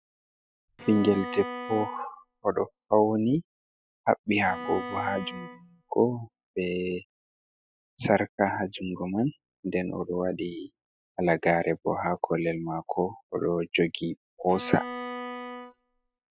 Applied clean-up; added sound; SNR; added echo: classical method spectral subtraction.